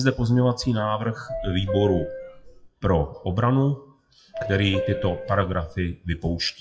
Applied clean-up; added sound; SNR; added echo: classical method WPE with log-MMSE.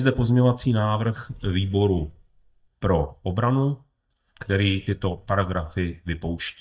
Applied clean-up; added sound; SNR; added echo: neural mask model DeepFilterNet 3.